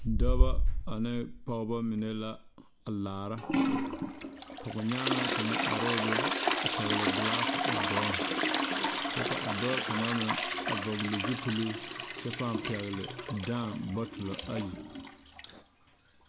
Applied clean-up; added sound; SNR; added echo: none; Trickle, dribble / Toilet flush; -4 dB; none.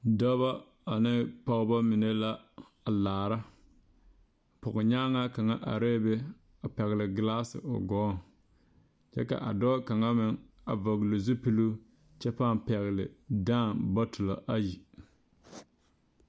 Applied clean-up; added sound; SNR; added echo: none; none; none; none.